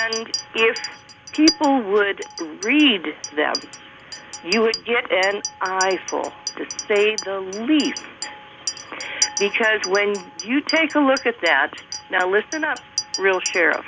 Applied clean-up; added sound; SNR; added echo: none; Chink, clink; 10 dB; none.